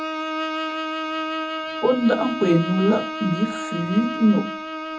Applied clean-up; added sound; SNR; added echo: none; Bowed string instrument; 5 dB; reverberation time 0.4 s.